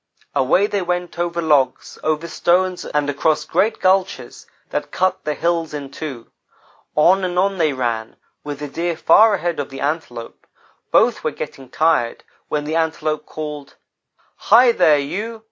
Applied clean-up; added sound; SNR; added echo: none; none; none; none.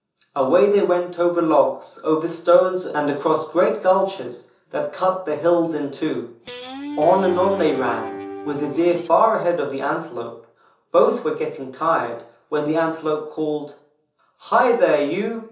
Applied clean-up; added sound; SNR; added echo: none; Guitar; 11 dB; reverberation time 0.6 s.